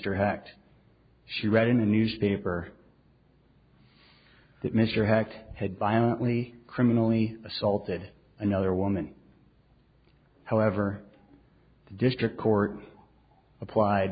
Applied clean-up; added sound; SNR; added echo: none; none; none; none.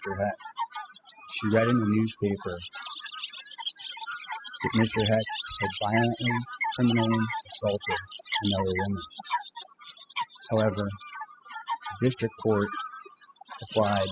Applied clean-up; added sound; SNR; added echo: classical method spectral subtraction.